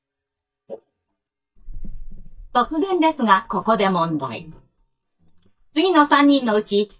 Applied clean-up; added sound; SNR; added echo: neural mask model DeepFilterNet 3.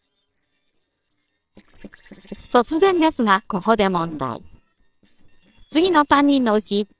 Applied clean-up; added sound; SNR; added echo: neural separator model SepFormer WHAMR!.